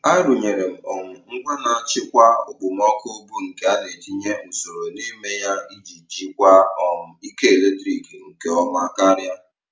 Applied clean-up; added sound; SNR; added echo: none; none; none; none.